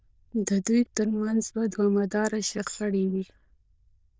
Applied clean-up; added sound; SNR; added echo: neural diffusion model UNIVERSE++.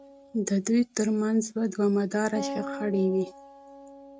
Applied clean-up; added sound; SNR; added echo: neural mask model RNNoise.